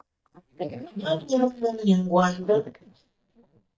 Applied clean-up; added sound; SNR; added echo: neural mask model DeepFilterNet 3.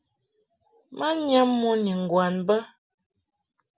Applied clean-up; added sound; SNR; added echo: none; none; none; none.